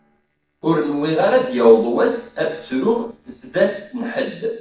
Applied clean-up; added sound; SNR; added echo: neural separator model SepFormer DNS4.